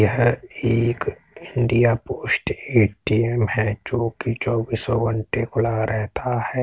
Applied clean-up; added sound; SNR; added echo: none; none; none; none.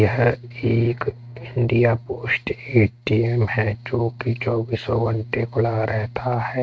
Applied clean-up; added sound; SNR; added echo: neural mask model RNNoise.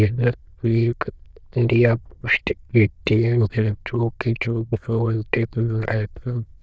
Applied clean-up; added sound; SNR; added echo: neural diffusion model UNIVERSE++.